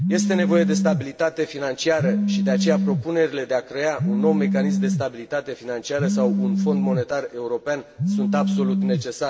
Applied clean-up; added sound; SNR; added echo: none; Telephone; -1 dB; reverberation time 2.4 s.